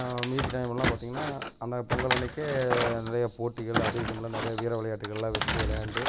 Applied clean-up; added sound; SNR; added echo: none; Thump, thud; 1 dB; none.